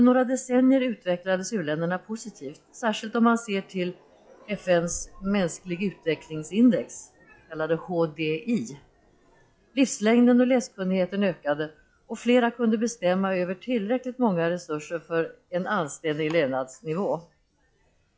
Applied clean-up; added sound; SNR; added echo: classical method log-MMSE.